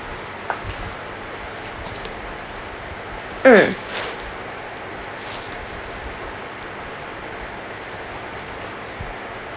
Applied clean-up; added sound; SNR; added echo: none; none; none; none.